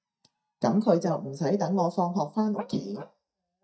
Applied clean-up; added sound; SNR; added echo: neural mask model DeepFilterNet 3.